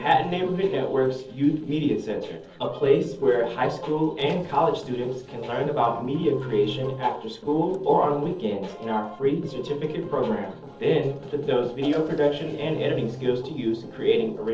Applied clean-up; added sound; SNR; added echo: neural separator model SepFormer DNS4.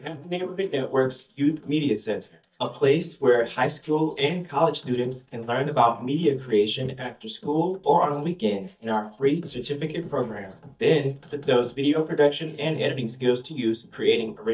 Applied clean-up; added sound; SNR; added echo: neural mask model DeepFilterNet 3.